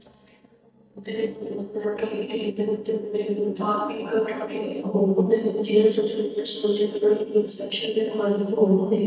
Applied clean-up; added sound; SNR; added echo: neural mask model DeepFilterNet 3.